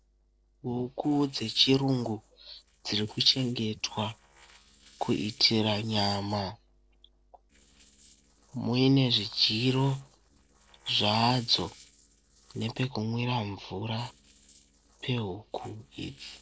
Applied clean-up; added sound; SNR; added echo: neural separator model SepFormer DNS4.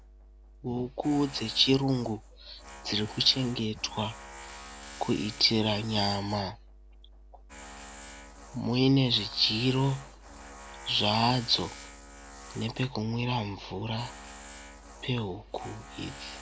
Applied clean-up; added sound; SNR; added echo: none; Tools; 16 dB; none.